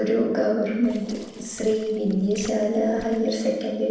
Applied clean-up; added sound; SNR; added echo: neural separator model SepFormer DNS4.